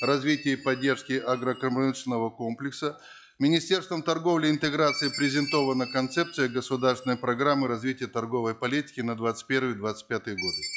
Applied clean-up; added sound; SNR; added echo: classical method log-MMSE.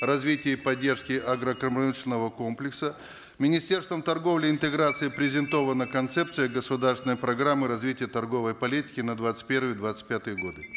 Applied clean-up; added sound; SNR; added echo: none; Chime; 14 dB; none.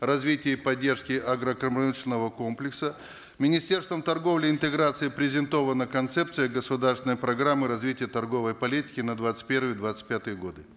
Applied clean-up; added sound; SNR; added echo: none; none; none; none.